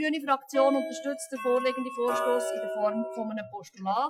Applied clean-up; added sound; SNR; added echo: classical method Wiener filter.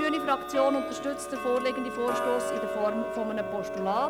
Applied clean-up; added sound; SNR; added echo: none; Tick-tock; 3 dB; none.